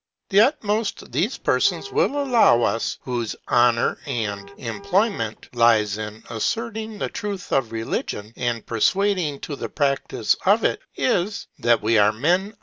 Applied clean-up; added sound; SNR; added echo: none; Car; 19 dB; none.